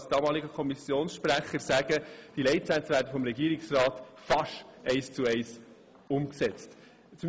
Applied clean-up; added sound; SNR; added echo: none; none; none; none.